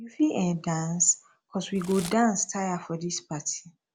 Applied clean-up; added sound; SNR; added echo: none; Packing tape, duct tape / Tearing; 20 dB; none.